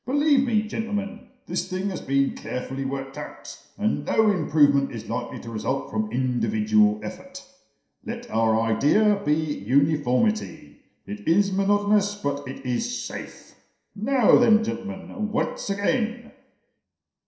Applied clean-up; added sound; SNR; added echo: none; none; none; reverberation time 0.7 s.